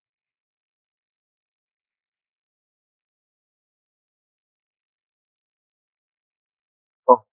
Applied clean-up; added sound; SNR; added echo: neural mask model Resemble Enhance denoiser.